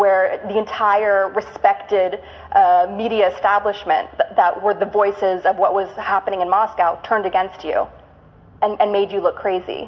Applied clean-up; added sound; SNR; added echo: none; none; none; none.